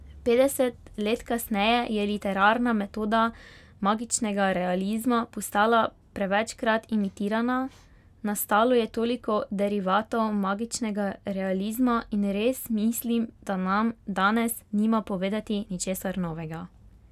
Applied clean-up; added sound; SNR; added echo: none; none; none; none.